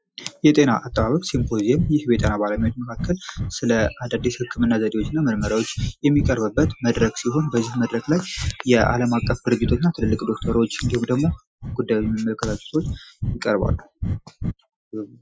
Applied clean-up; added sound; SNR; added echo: classical method Wiener filter.